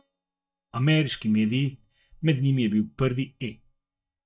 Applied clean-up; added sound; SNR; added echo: neural mask model DeepFilterNet 3.